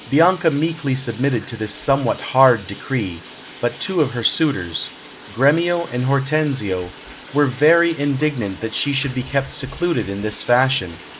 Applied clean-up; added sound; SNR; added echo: none; Bathtub (filling or washing); 19 dB; none.